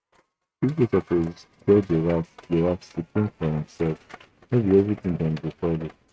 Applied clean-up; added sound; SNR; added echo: neural mask model RNNoise.